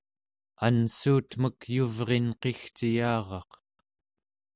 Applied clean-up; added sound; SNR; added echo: none; none; none; none.